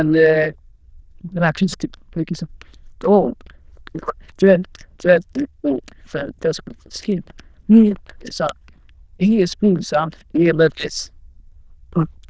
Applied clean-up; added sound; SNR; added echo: neural diffusion model UNIVERSE++.